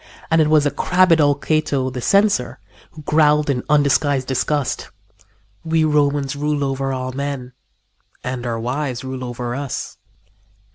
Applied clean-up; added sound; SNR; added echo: none; none; none; none.